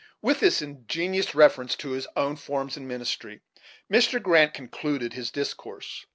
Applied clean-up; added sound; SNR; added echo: none; none; none; none.